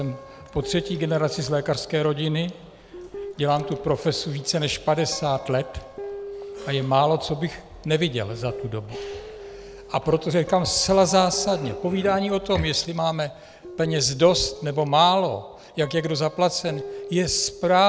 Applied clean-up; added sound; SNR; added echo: none; Guitar; 15 dB; none.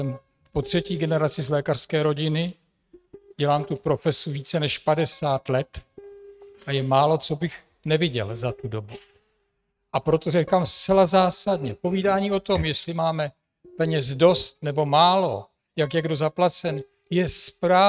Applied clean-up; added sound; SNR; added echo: neural mask model RNNoise.